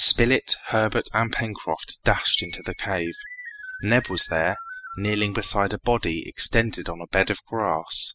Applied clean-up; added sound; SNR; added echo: classical method spectral subtraction.